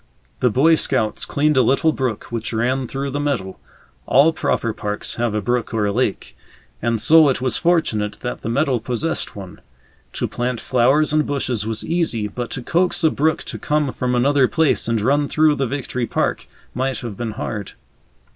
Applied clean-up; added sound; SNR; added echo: none; none; none; none.